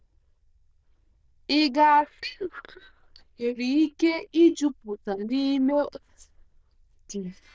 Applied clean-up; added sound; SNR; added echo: neural diffusion model UNIVERSE++.